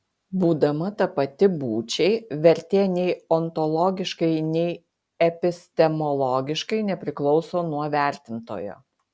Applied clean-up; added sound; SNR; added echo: none; none; none; none.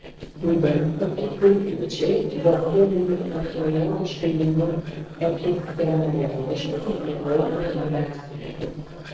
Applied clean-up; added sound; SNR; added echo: neural separator model SepFormer DNS4.